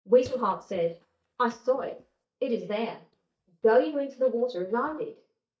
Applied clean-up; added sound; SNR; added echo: neural mask model DeepFilterNet 3.